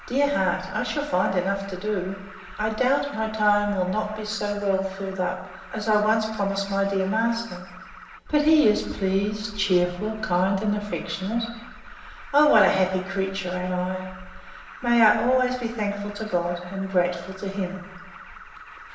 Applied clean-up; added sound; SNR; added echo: none; Alarm; 17 dB; reverberation time 0.9 s.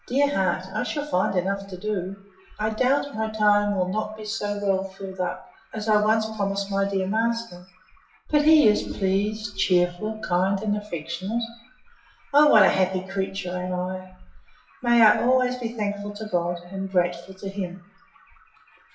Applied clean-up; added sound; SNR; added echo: classical method WPE with log-MMSE.